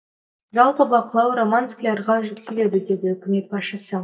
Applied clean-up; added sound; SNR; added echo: neural mask model DeepFilterNet 3.